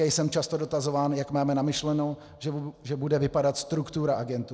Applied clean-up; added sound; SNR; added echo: none; none; none; none.